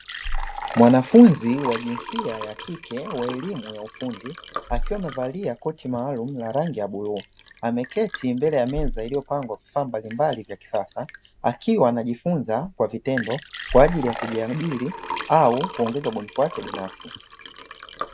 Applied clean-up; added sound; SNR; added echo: none; Liquid; 10 dB; none.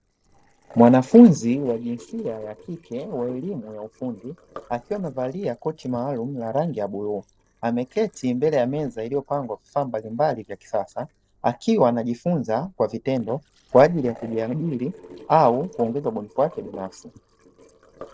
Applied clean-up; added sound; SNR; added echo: neural separator model SepFormer DNS4.